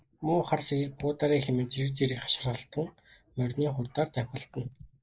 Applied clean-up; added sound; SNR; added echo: neural mask model Resemble Enhance denoiser.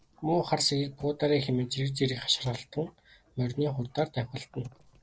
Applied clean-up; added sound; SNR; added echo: neural separator model SepFormer DNS4.